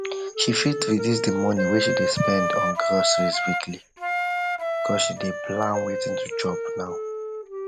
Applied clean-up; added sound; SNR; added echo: none; Wind instrument, woodwind instrument; 0 dB; none.